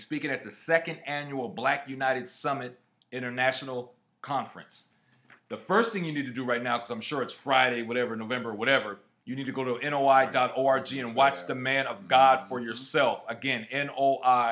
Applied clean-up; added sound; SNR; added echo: none; none; none; none.